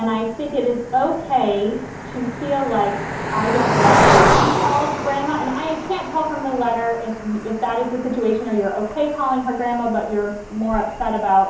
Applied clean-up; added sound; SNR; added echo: none; Cricket; 2 dB; reverberation time 2.8 s.